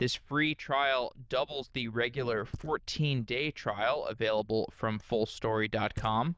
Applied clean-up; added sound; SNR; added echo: neural diffusion model UNIVERSE++.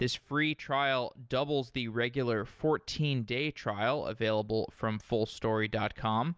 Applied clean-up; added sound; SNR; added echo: none; none; none; none.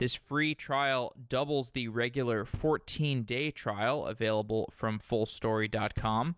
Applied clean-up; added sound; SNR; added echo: neural separator model SepFormer DNS4.